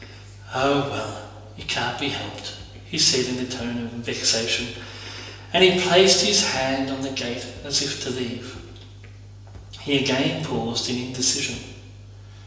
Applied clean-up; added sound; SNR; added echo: none; none; none; reverberation time 1.0 s.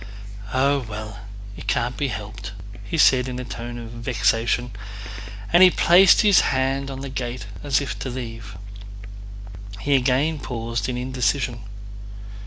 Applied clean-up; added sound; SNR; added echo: none; none; none; none.